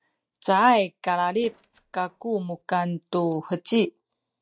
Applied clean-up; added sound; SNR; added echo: neural mask model DeepFilterNet 3.